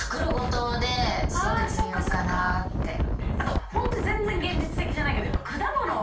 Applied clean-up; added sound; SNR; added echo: none; Wind; -1 dB; reverberation time 0.3 s.